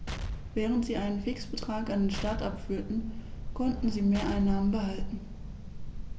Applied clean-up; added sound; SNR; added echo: none; Explosion; 11 dB; none.